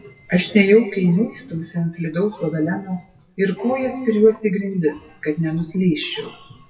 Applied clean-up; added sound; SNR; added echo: classical method WPE with log-MMSE.